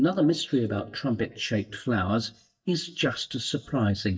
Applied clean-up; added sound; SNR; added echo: neural mask model DeepFilterNet 3.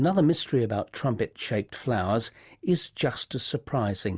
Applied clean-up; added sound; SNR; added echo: none; none; none; none.